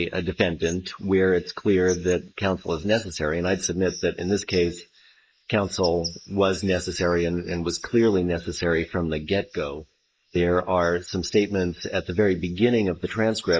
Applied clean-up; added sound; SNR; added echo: neural mask model Resemble Enhance denoiser.